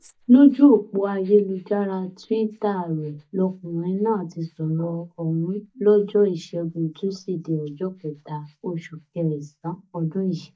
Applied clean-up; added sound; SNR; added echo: neural mask model DeepFilterNet 3.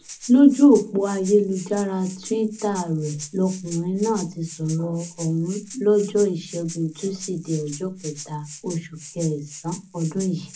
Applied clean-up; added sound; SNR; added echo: none; Rattle (instrument); 18 dB; reverberation time 0.4 s.